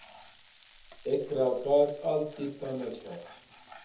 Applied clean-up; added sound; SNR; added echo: none; Frying (food); 20 dB; reverberation time 0.7 s.